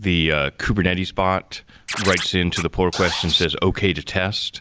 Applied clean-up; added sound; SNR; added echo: none; Scratching (performance technique); 10 dB; none.